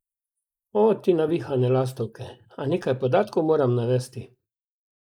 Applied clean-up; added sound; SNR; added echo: neural mask model Resemble Enhance denoiser.